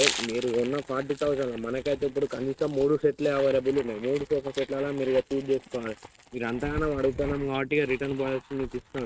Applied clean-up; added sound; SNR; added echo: neural mask model RNNoise.